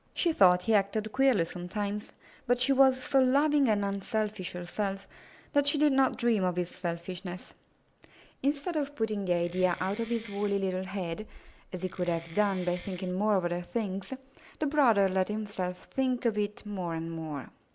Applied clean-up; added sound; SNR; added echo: none; Wood; 20 dB; none.